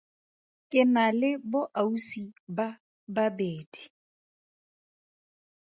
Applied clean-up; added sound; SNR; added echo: none; none; none; none.